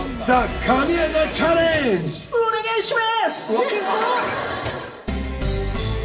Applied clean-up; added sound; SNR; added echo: none; Drawer open or close; 14 dB; reverberation time 0.7 s.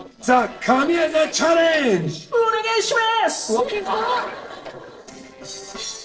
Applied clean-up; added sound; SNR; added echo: neural separator model SepFormer DNS4.